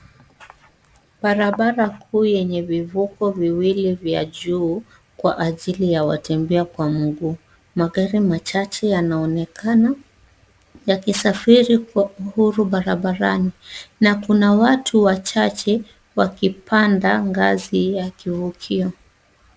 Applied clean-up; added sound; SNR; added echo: none; none; none; none.